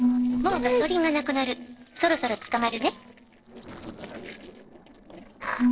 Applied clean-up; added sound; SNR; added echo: neural separator model SepFormer DNS4.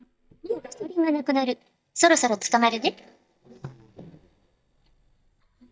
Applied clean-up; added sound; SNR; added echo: neural mask model DeepFilterNet 3.